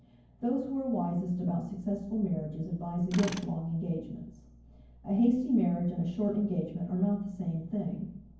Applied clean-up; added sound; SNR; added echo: none; Tools; 17 dB; reverberation time 0.9 s.